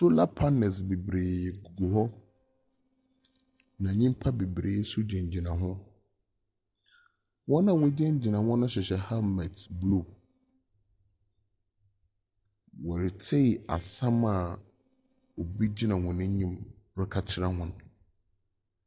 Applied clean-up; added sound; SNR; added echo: neural separator model SepFormer DNS4.